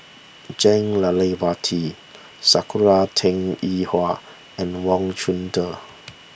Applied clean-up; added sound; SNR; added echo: none; none; none; none.